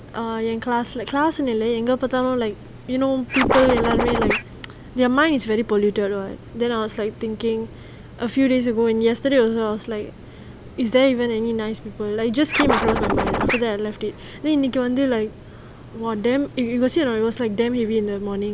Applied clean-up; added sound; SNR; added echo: none; Scratching (performance technique); -1 dB; none.